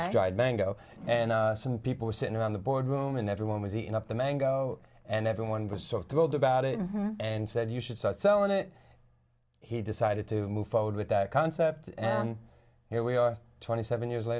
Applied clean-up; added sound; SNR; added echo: none; none; none; none.